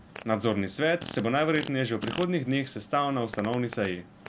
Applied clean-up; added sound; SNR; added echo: none; Fart; 15 dB; none.